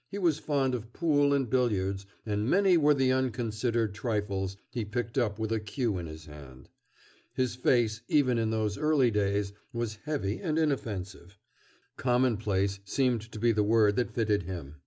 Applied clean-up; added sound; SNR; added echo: none; none; none; none.